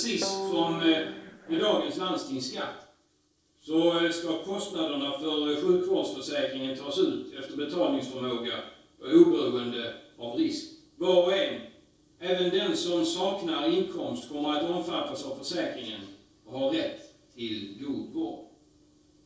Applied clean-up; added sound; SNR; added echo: neural separator model SepFormer DNS4.